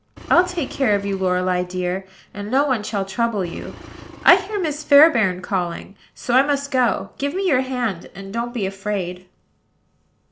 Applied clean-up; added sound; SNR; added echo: none; Engine; 19 dB; none.